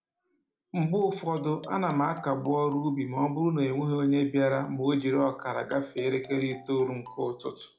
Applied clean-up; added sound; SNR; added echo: neural separator model SepFormer DNS4.